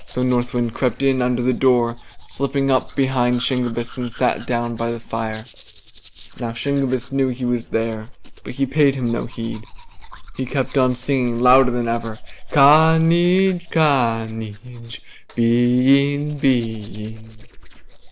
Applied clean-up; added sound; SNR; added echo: none; Domestic sounds, home sounds; 13 dB; none.